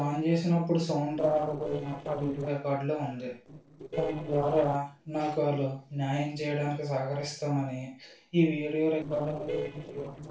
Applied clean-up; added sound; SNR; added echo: neural separator model SepFormer DNS4.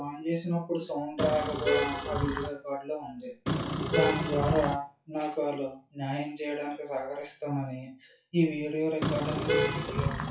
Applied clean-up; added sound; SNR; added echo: classical method WPE with log-MMSE.